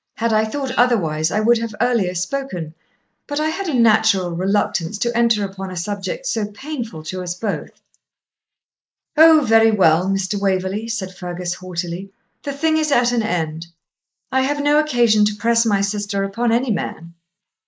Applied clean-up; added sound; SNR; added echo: neural mask model Resemble Enhance denoiser.